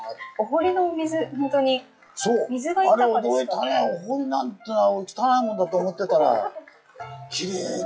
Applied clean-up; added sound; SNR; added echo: classical method WPE with log-MMSE.